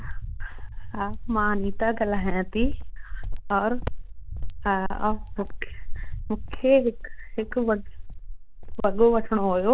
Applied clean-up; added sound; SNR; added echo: none; Cricket; 2 dB; none.